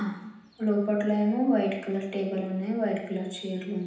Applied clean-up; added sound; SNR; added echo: none; none; none; reverberation time 0.9 s.